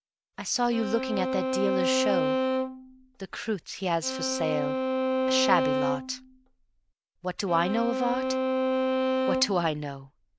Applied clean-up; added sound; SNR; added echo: none; Bowed string instrument; -2 dB; none.